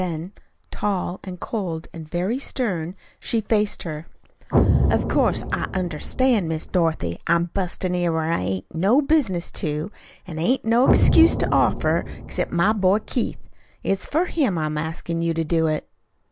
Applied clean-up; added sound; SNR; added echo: none; Explosion; 3 dB; none.